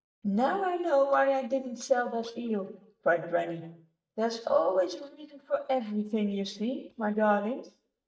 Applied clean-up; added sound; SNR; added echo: neural mask model DeepFilterNet 3.